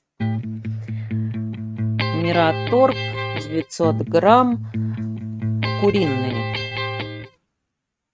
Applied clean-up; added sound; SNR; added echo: neural mask model RNNoise.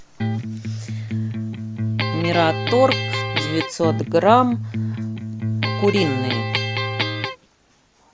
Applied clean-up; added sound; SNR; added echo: none; Electric guitar; 1 dB; none.